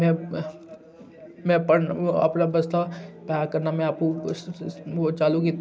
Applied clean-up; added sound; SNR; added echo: none; none; none; none.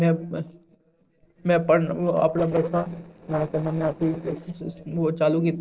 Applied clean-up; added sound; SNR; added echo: neural separator model SepFormer DNS4.